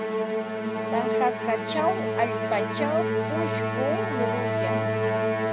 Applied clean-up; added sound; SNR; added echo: none; Musical instrument; -4 dB; none.